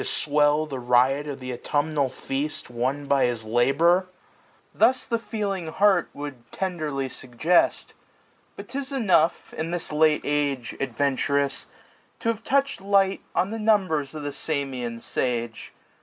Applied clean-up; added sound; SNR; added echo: none; none; none; none.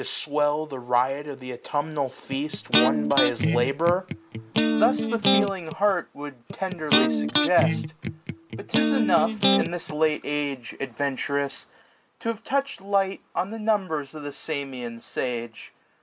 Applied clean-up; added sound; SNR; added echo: none; Electric guitar; -2 dB; none.